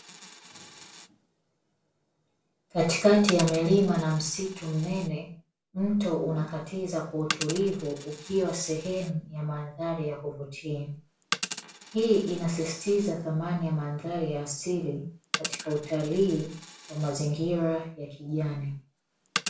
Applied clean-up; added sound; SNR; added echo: none; Coin (dropping); 12 dB; reverberation time 0.3 s.